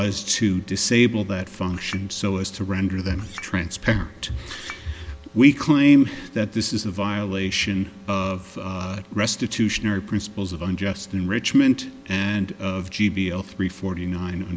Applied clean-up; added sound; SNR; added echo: none; Chink, clink; 19 dB; none.